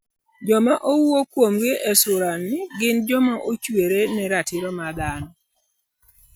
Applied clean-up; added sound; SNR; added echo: none; none; none; none.